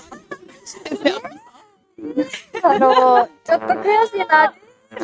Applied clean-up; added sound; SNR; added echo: neural mask model RNNoise.